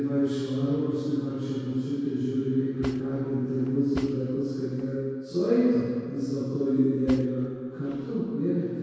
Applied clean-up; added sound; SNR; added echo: none; Cutlery, silverware / Drawer open or close; 18 dB; reverberation time 1.9 s.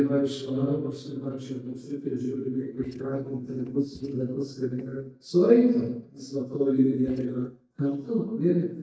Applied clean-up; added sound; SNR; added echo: neural mask model DeepFilterNet 3.